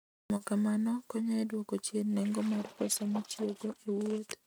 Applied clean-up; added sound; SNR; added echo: neural mask model RNNoise.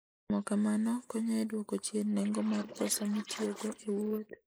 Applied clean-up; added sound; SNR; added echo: neural mask model Resemble Enhance denoiser.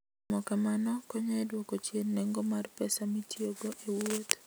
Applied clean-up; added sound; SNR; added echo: none; none; none; none.